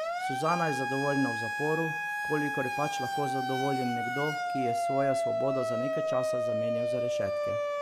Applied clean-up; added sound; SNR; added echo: none; Siren; -2 dB; none.